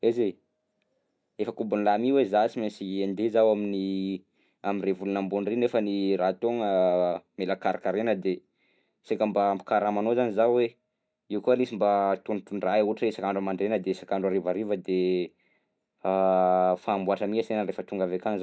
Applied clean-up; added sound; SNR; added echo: none; none; none; none.